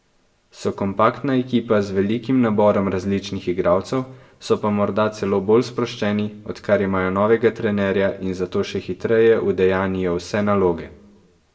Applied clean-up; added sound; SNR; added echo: none; none; none; reverberation time 0.5 s.